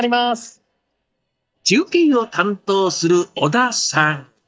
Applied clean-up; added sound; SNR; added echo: neural mask model DeepFilterNet 3.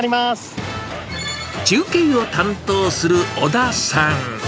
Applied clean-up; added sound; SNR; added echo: none; none; none; none.